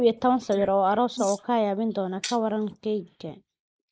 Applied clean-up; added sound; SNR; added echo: neural mask model Resemble Enhance denoiser.